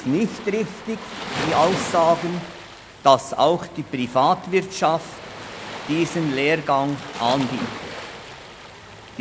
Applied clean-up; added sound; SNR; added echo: none; Waves, surf; 11 dB; none.